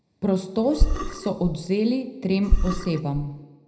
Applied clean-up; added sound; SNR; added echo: none; Burping, eructation; -2 dB; reverberation time 0.4 s.